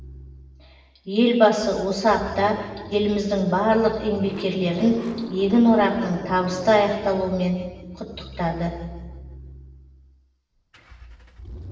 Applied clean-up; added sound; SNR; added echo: none; Engine starting / Car; 16 dB; reverberation time 1.3 s.